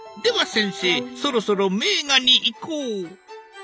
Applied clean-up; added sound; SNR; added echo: none; Bowed string instrument; 17 dB; none.